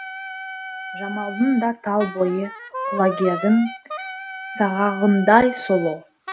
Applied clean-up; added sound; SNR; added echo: none; Wind instrument, woodwind instrument; 11 dB; none.